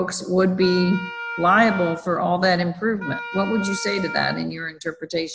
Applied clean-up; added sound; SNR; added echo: none; Wind instrument, woodwind instrument; 11 dB; none.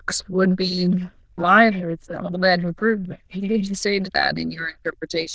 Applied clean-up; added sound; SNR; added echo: neural diffusion model UNIVERSE++.